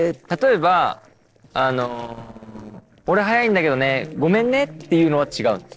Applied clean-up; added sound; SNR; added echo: neural separator model SepFormer DNS4.